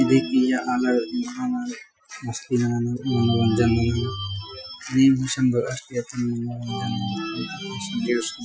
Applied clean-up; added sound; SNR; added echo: classical method Wiener filter.